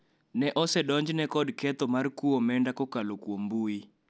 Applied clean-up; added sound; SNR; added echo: none; none; none; none.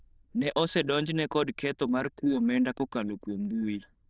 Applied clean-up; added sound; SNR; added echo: neural diffusion model UNIVERSE++.